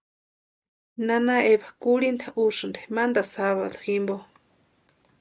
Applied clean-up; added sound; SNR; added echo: none; none; none; none.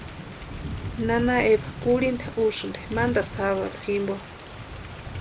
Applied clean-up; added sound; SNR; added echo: none; Thunder / Rain; 9 dB; none.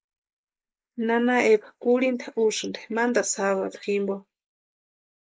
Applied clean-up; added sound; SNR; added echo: neural mask model Resemble Enhance denoiser.